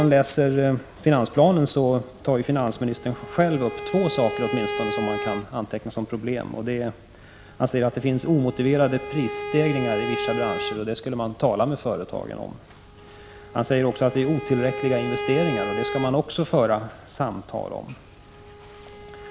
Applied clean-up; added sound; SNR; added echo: none; Bowed string instrument; 10 dB; none.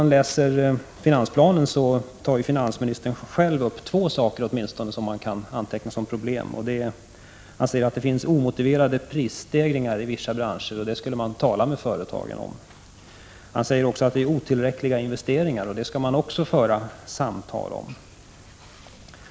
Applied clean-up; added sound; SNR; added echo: none; none; none; none.